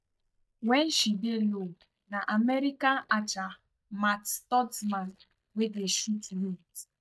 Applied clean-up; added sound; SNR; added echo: neural mask model DeepFilterNet 3.